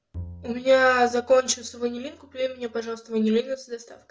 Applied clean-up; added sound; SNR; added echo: none; Bowed string instrument; 20 dB; none.